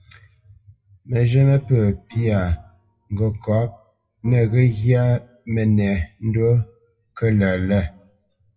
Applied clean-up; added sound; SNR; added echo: classical method WPE with log-MMSE.